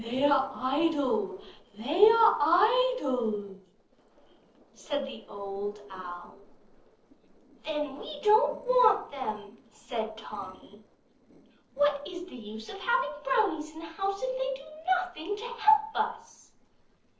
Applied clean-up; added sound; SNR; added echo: neural separator model SepFormer DNS4.